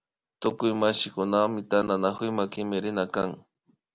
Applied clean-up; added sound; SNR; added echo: none; none; none; none.